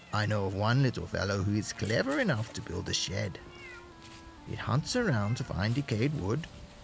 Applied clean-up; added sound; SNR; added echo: none; Meow + Wind instrument, woodwind instrument; 18 dB; none.